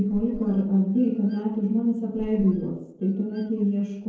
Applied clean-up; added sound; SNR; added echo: neural separator model SepFormer DNS4.